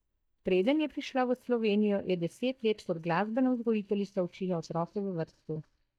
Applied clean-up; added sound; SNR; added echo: neural mask model DeepFilterNet 3.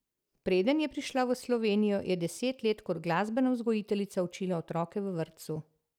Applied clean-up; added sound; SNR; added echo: none; none; none; none.